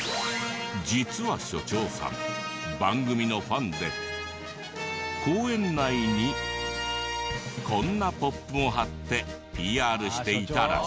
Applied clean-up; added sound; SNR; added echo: none; none; none; none.